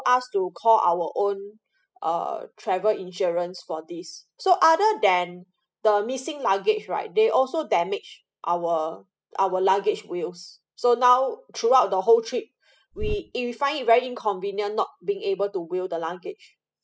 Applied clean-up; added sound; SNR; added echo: classical method spectral subtraction.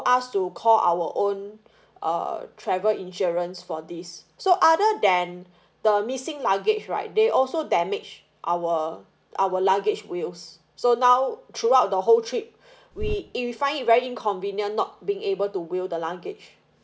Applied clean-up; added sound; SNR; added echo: none; Bird; 13 dB; none.